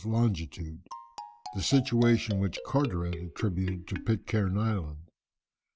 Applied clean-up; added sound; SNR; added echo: none; Marimba, xylophone; 15 dB; none.